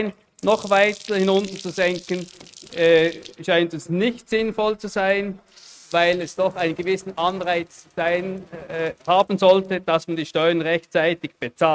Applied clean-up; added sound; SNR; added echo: neural mask model RNNoise.